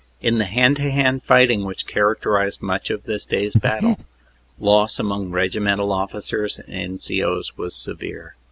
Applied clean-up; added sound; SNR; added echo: none; Breathing; -2 dB; none.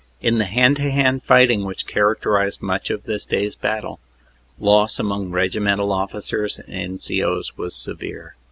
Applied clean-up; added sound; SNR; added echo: none; none; none; none.